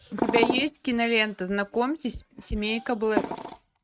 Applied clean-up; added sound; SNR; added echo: neural mask model RNNoise.